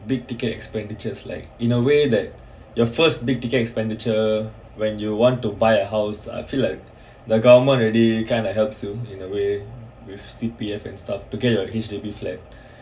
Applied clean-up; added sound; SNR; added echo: none; none; none; reverberation time 0.3 s.